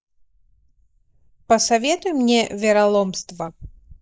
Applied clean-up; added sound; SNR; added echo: neural mask model Resemble Enhance denoiser.